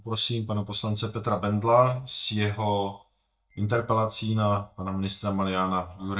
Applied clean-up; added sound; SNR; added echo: neural mask model DeepFilterNet 3.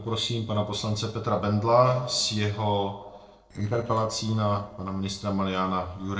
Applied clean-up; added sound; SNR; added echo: neural separator model SepFormer DNS4.